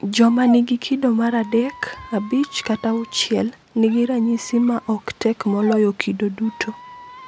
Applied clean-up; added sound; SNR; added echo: none; Squeak; 20 dB; none.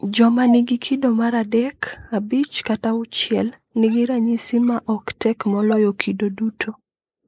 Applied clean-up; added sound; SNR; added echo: neural mask model Resemble Enhance denoiser.